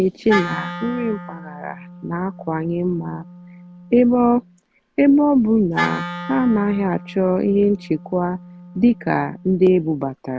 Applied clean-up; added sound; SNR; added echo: none; Wind instrument, woodwind instrument; 13 dB; none.